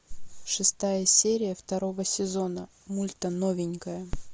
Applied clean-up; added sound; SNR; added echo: none; none; none; none.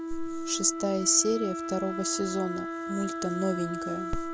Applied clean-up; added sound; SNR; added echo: none; Wind instrument, woodwind instrument; 5 dB; none.